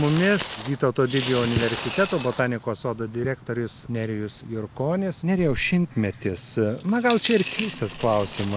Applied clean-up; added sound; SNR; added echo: none; Coin (dropping); 7 dB; none.